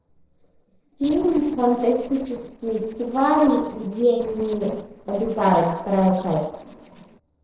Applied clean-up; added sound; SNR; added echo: neural separator model SepFormer DNS4.